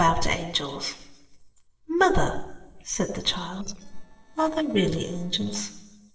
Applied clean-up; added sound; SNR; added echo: neural separator model SepFormer DNS4.